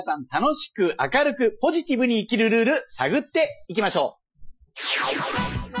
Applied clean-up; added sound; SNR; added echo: classical method Wiener filter.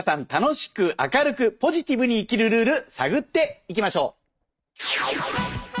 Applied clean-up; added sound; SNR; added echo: neural mask model RNNoise.